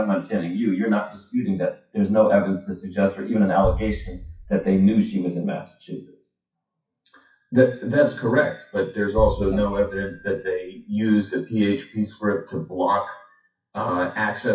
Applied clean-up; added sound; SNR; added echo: classical method WPE with log-MMSE.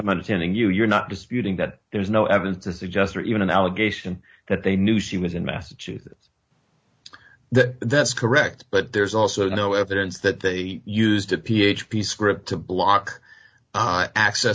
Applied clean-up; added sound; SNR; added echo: none; none; none; none.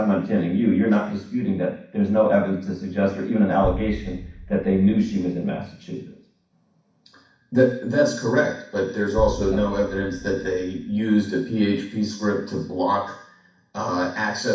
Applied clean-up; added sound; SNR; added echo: none; Boom; 12 dB; reverberation time 0.6 s.